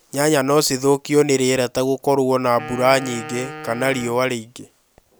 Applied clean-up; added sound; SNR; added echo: none; Wind instrument, woodwind instrument; 16 dB; none.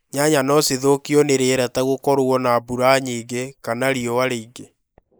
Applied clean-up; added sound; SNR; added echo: neural mask model Resemble Enhance denoiser.